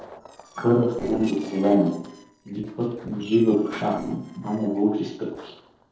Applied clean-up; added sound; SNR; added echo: neural separator model SepFormer DNS4.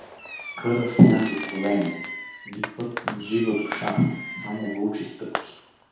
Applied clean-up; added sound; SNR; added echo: none; Fireworks; 11 dB; reverberation time 0.8 s.